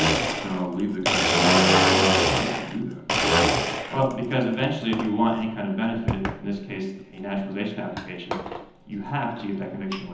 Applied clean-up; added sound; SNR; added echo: none; Domestic sounds, home sounds; -3 dB; reverberation time 1.3 s.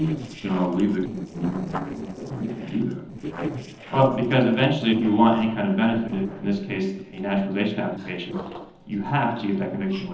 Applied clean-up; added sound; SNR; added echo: neural separator model SepFormer DNS4.